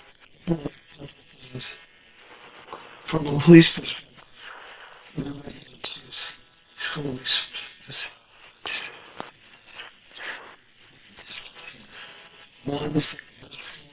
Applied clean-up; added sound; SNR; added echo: neural separator model SepFormer WHAM!.